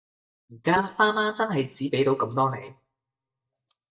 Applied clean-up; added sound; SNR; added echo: neural mask model DeepFilterNet 3.